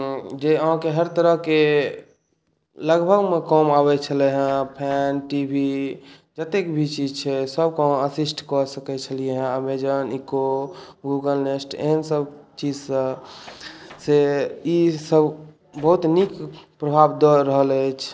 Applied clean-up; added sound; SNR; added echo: neural separator model SepFormer DNS4.